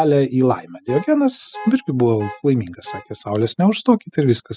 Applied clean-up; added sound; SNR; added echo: classical method spectral subtraction.